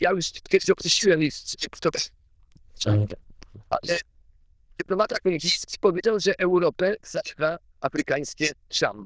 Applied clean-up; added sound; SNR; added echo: neural diffusion model UNIVERSE++.